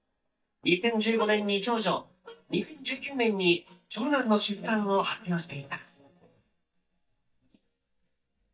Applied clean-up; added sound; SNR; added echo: neural mask model DeepFilterNet 3.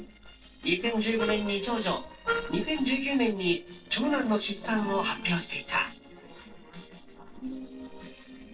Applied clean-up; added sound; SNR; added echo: neural separator model SepFormer DNS4.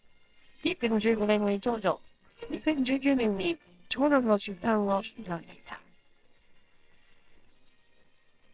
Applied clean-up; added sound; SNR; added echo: neural separator model SepFormer WHAMR!.